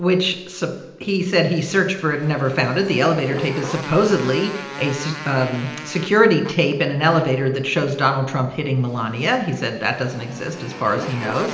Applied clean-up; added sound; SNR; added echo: none; Motorcycle; 15 dB; reverberation time 0.9 s.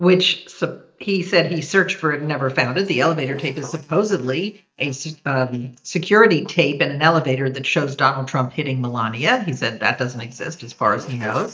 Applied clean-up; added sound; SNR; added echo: neural mask model DeepFilterNet 3.